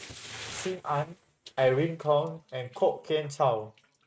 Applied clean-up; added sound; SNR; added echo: neural mask model RNNoise.